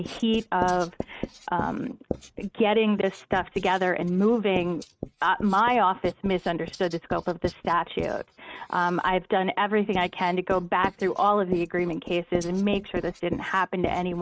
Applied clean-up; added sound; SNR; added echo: neural mask model RNNoise.